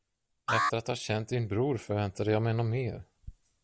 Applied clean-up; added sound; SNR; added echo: none; Alarm; 4 dB; none.